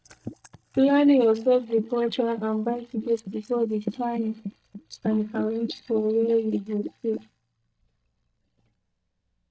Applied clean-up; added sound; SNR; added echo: neural mask model DeepFilterNet 3.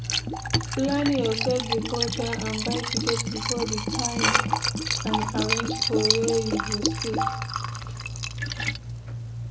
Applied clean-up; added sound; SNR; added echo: none; Liquid; -3 dB; reverberation time 0.3 s.